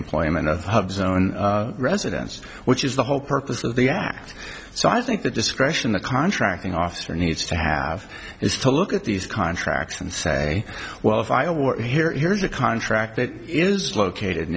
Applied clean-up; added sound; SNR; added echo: none; none; none; none.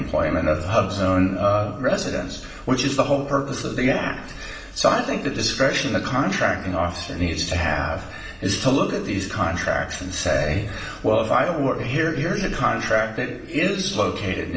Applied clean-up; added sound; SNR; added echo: none; none; none; reverberation time 1.0 s.